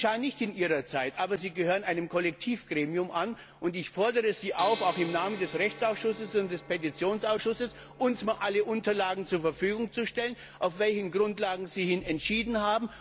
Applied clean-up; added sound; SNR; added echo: none; Gong; 13 dB; none.